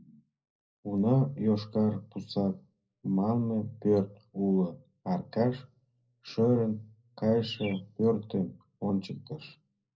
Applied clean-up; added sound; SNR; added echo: neural separator model SepFormer DNS4.